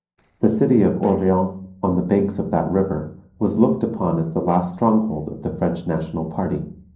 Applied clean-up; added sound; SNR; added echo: neural separator model SepFormer DNS4.